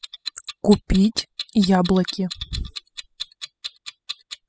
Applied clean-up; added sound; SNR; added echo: classical method spectral subtraction.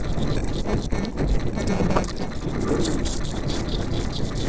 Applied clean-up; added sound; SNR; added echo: neural separator model SepFormer DNS4.